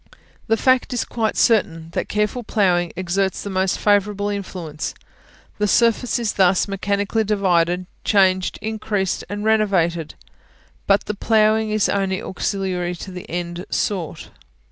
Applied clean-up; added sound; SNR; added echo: none; none; none; none.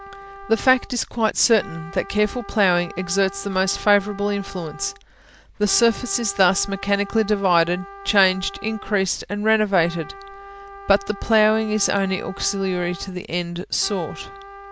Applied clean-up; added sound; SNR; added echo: none; Trumpet; 17 dB; none.